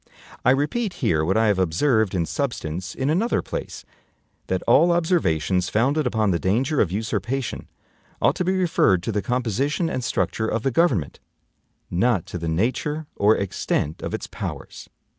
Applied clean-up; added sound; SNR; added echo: none; none; none; none.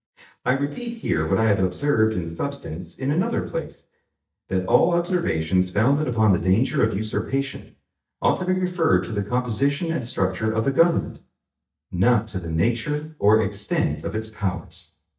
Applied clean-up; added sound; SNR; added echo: neural mask model DeepFilterNet 3.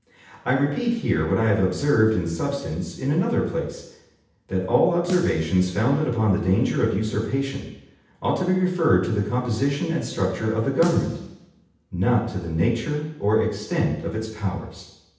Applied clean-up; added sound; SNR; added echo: none; Snare drum; 17 dB; reverberation time 0.9 s.